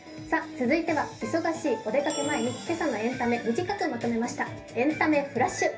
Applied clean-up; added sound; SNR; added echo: none; none; none; reverberation time 0.3 s.